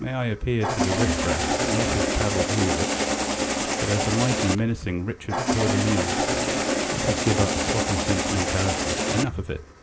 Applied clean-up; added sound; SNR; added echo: none; Engine starting; -2 dB; none.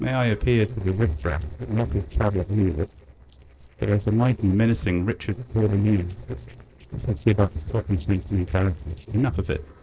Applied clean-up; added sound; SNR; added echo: neural separator model SepFormer DNS4.